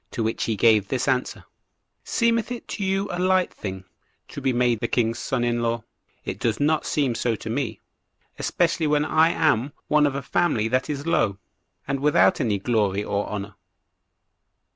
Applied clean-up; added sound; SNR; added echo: none; none; none; none.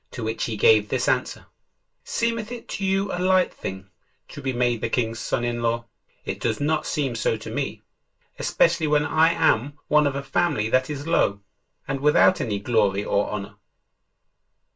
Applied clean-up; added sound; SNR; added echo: none; none; none; reverberation time 0.2 s.